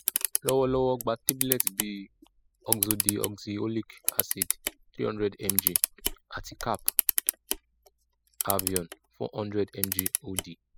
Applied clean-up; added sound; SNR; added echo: classical method spectral subtraction.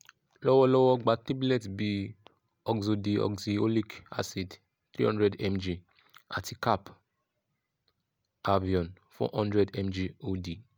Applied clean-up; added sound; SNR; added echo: none; none; none; none.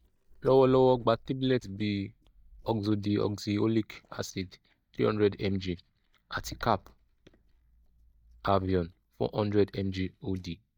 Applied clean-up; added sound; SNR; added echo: neural mask model DeepFilterNet 3.